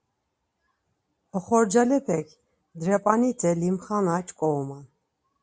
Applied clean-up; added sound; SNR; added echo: none; none; none; none.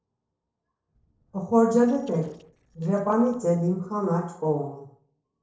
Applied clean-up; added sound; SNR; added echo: neural separator model SepFormer DNS4.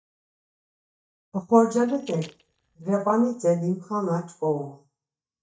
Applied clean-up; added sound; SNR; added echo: neural mask model DeepFilterNet 3.